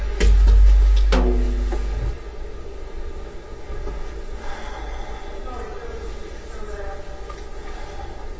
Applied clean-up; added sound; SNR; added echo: none; Snare drum; 11 dB; reverberation time 0.2 s.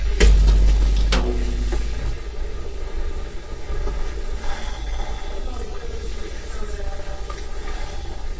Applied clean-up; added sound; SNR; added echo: neural separator model SepFormer DNS4.